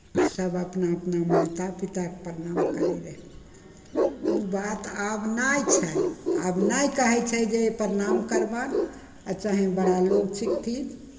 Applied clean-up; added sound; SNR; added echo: none; Bark; 3 dB; reverberation time 1.6 s.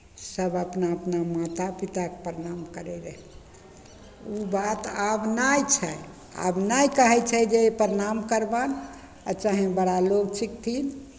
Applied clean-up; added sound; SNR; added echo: none; none; none; none.